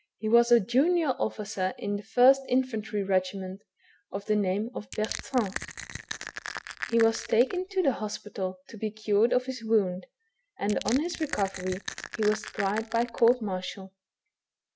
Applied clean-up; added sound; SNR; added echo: none; Crushing; 11 dB; none.